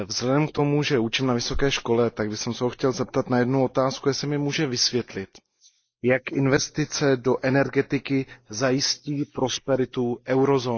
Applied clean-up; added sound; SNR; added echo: neural mask model Resemble Enhance denoiser.